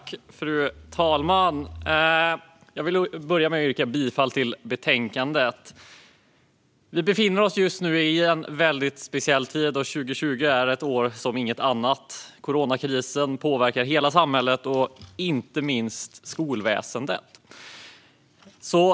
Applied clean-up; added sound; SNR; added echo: none; none; none; none.